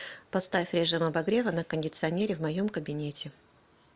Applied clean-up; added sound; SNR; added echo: none; none; none; none.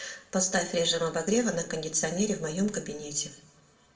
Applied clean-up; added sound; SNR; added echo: none; none; none; reverberation time 0.5 s.